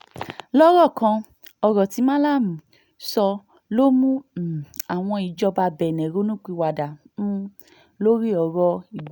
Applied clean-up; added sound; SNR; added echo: none; none; none; none.